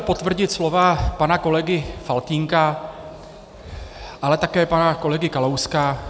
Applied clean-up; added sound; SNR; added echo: none; none; none; none.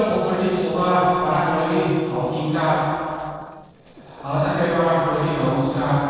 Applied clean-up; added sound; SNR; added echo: neural separator model SepFormer DNS4.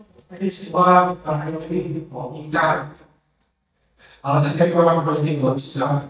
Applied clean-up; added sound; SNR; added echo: neural mask model DeepFilterNet 3.